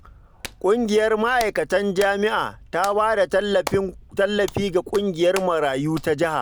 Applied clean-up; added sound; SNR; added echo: none; Hands; 18 dB; none.